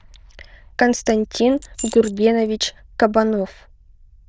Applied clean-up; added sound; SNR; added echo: neural diffusion model UNIVERSE++.